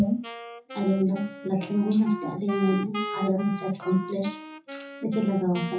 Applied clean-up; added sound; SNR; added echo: classical method WPE with log-MMSE.